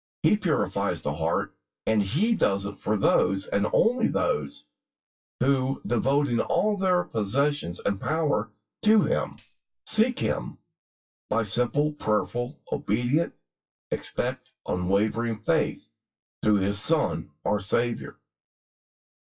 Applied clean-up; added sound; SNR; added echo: classical method WPE with log-MMSE.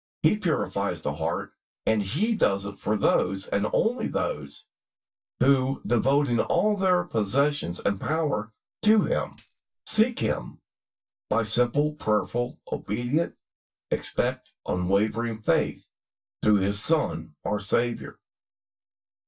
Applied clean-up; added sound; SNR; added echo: neural mask model DeepFilterNet 3.